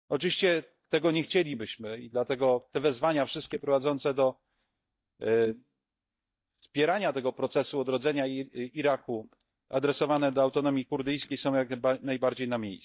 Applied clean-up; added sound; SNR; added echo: neural mask model DeepFilterNet 3.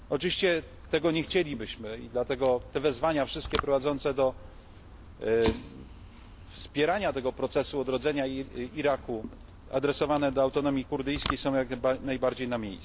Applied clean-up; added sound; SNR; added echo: none; Fire; 13 dB; none.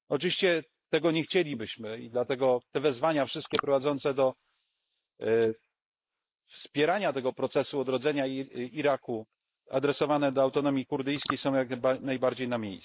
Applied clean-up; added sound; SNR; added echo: neural mask model Resemble Enhance denoiser.